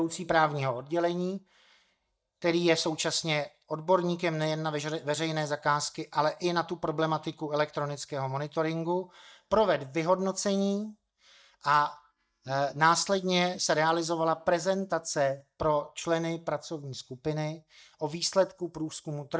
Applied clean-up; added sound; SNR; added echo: neural mask model DeepFilterNet 3.